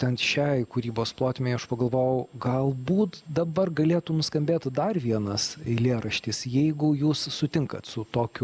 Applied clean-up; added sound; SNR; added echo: none; none; none; none.